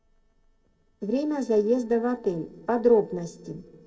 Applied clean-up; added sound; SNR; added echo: neural separator model SepFormer DNS4.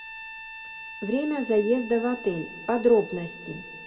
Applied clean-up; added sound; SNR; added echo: none; Bowed string instrument; 14 dB; reverberation time 1.3 s.